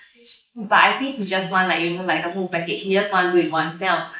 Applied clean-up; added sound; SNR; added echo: neural mask model Resemble Enhance denoiser.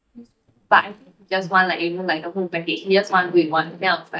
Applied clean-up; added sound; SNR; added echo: neural mask model DeepFilterNet 3.